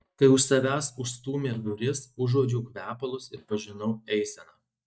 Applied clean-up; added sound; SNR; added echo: neural mask model DeepFilterNet 3.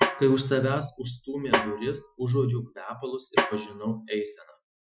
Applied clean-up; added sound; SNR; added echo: classical method Wiener filter.